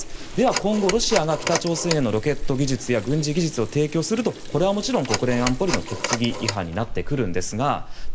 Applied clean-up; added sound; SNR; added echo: none; Sink (filling or washing) / Water tap, faucet + Telephone; 5 dB; none.